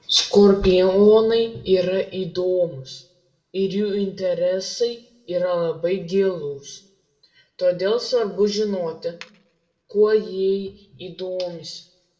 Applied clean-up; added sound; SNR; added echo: none; none; none; reverberation time 0.6 s.